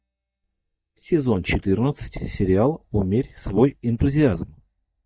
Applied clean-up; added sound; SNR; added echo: neural mask model DeepFilterNet 3.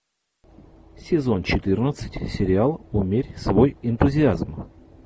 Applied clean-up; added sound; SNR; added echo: none; none; none; none.